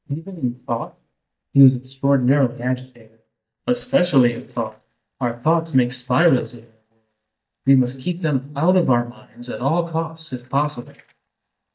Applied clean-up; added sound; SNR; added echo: neural mask model DeepFilterNet 3.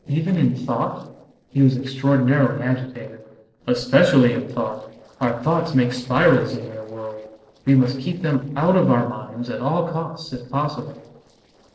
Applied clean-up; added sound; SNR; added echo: neural separator model SepFormer DNS4.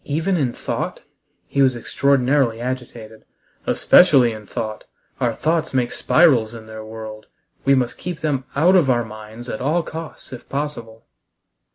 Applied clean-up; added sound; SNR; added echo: none; none; none; none.